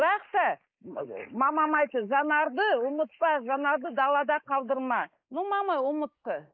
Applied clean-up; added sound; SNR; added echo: neural mask model Resemble Enhance denoiser.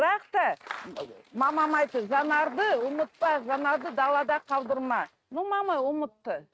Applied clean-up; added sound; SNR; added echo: neural mask model RNNoise.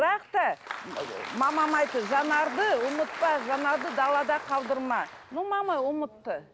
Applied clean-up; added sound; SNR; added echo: none; Applause; 11 dB; none.